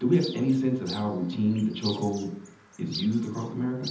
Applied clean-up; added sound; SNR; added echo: none; Chirp, tweet; 15 dB; reverberation time 0.8 s.